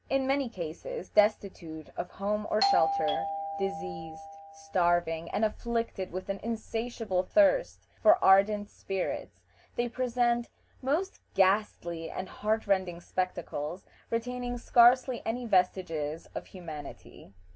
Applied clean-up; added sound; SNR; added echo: none; Doorbell; 3 dB; none.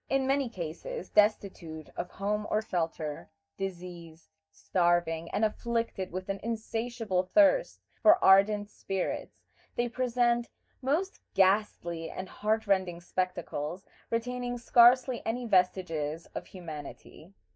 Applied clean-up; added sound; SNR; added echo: neural mask model DeepFilterNet 3.